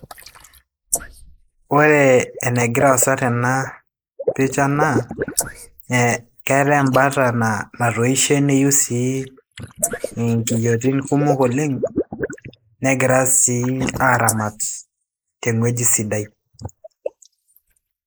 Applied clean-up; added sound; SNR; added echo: neural mask model Resemble Enhance denoiser.